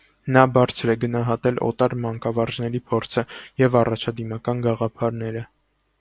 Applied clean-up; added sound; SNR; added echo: none; none; none; none.